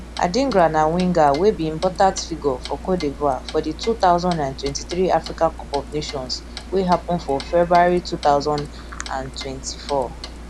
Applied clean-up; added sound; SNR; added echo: none; Clock; 13 dB; none.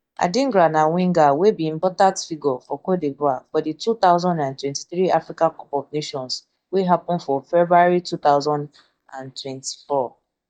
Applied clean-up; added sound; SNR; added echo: neural mask model DeepFilterNet 3.